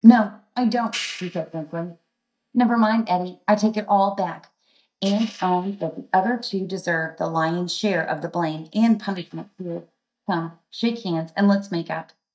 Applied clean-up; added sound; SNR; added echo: neural mask model DeepFilterNet 3.